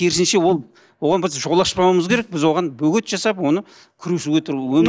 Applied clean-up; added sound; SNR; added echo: neural mask model DeepFilterNet 3.